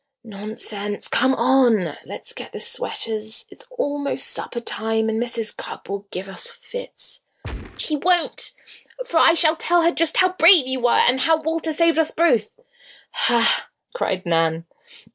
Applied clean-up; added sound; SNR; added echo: neural separator model SepFormer DNS4.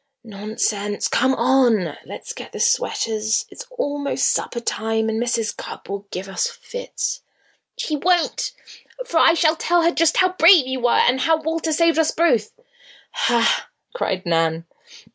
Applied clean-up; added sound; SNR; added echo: none; none; none; none.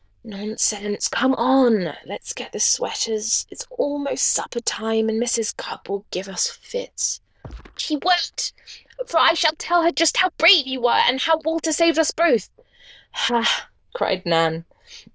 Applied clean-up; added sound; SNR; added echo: neural diffusion model UNIVERSE++.